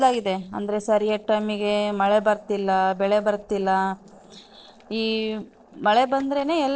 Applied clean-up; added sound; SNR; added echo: neural separator model SepFormer DNS4.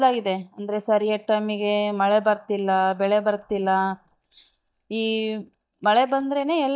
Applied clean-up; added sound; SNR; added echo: neural mask model DeepFilterNet 3.